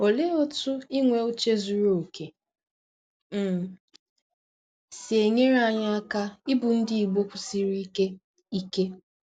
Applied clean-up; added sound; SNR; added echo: none; none; none; none.